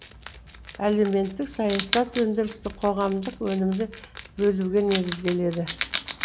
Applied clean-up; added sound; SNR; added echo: none; Wild animals; 10 dB; none.